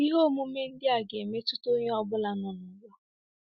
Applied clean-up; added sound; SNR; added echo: none; none; none; none.